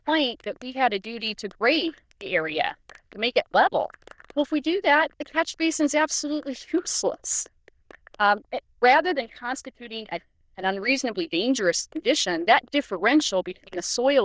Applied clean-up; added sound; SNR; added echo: neural diffusion model UNIVERSE++.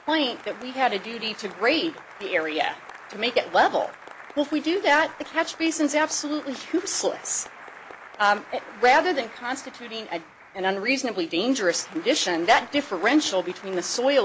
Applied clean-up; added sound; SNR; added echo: none; Applause; 18 dB; none.